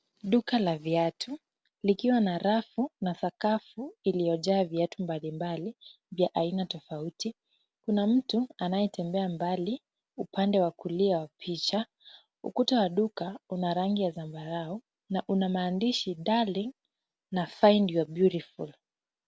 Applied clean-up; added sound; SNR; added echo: none; none; none; none.